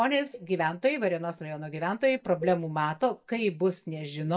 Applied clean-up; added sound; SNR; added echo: neural mask model DeepFilterNet 3.